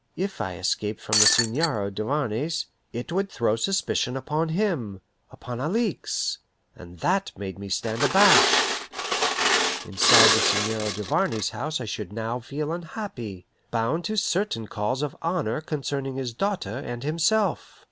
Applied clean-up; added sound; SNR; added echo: none; Glass + Shatter; -4 dB; none.